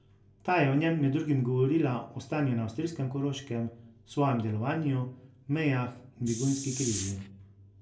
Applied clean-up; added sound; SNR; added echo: none; Hiss; 9 dB; reverberation time 0.2 s.